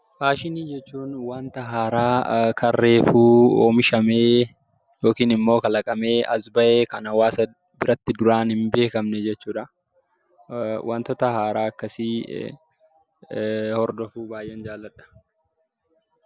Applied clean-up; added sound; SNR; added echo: none; none; none; none.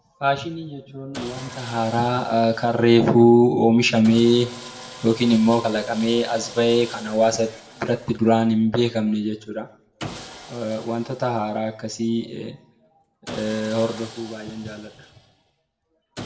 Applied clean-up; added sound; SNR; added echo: none; Sawing; 19 dB; reverberation time 0.5 s.